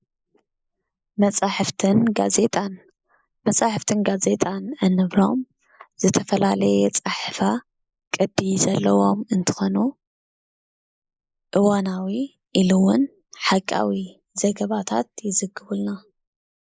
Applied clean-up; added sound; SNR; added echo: neural mask model Resemble Enhance denoiser.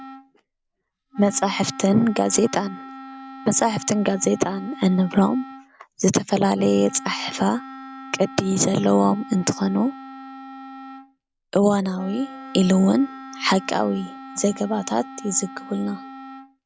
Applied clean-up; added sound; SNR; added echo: none; Wind instrument, woodwind instrument; 16 dB; none.